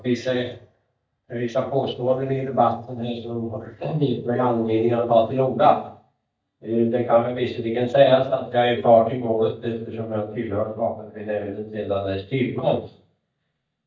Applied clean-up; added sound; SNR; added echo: neural mask model DeepFilterNet 3.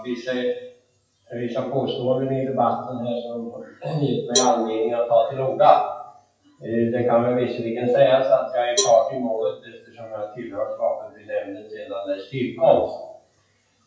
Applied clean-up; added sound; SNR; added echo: classical method WPE with log-MMSE.